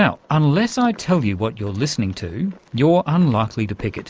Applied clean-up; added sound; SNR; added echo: none; none; none; none.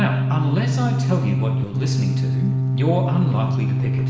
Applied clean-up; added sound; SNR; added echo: none; Organ; -5 dB; reverberation time 0.9 s.